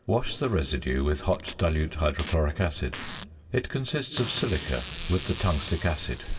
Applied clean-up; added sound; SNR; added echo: none; Packing tape, duct tape; 11 dB; reverberation time 1.6 s.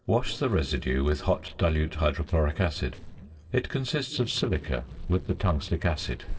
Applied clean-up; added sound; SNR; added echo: neural separator model SepFormer DNS4.